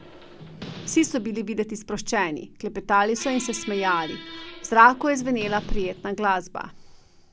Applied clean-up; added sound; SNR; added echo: none; Squeak; 17 dB; none.